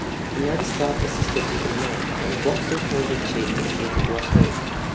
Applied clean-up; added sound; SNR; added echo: none; Wind; -5 dB; none.